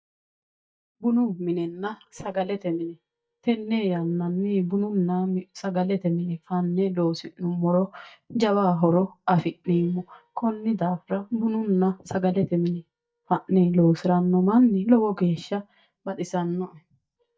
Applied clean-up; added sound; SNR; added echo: neural mask model DeepFilterNet 3.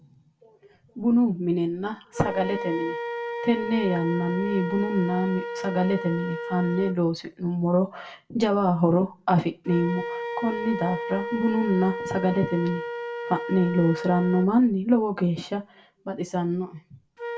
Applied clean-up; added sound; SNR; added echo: none; Wind instrument, woodwind instrument; 9 dB; reverberation time 0.2 s.